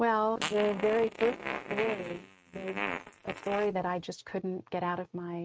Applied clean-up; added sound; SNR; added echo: neural mask model RNNoise.